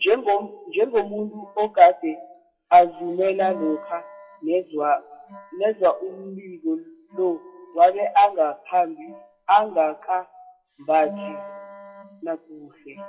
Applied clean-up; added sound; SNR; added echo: classical method WPE with log-MMSE.